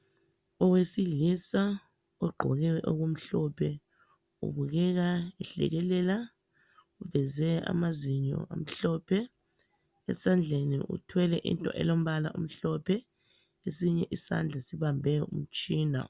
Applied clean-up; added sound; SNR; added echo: none; none; none; none.